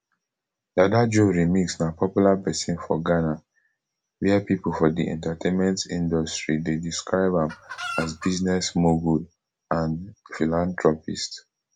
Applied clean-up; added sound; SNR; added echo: none; Chicken, rooster; 11 dB; none.